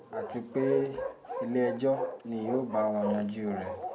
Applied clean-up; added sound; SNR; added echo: none; Bark; 6 dB; none.